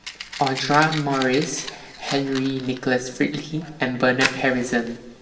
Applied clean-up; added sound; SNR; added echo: none; Fire; 11 dB; reverberation time 0.7 s.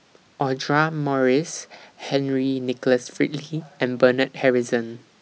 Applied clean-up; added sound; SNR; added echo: none; none; none; none.